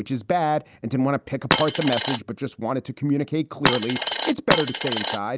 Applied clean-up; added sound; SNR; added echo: none; Coin (dropping); -1 dB; none.